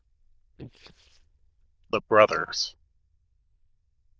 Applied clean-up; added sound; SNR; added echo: neural diffusion model UNIVERSE++.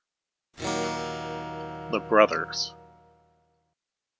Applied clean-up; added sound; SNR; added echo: none; Acoustic guitar / Strum; 5 dB; none.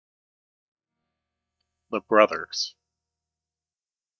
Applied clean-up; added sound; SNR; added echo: neural mask model DeepFilterNet 3.